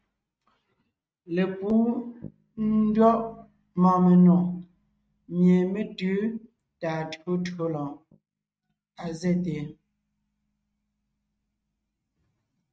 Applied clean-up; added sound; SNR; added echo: neural mask model RNNoise.